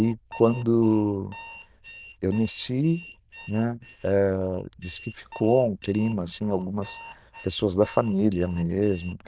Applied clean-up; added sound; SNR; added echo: neural diffusion model UNIVERSE++.